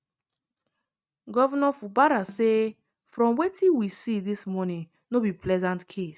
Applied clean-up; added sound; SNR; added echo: neural mask model RNNoise.